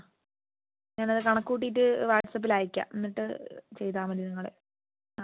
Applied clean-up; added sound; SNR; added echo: none; Tambourine; 11 dB; none.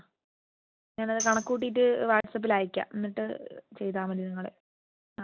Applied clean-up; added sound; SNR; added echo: neural mask model DeepFilterNet 3.